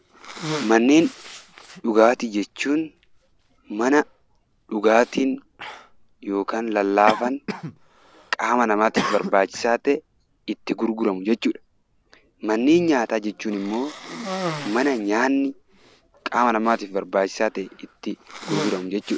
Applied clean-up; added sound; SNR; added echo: none; Cough; 13 dB; none.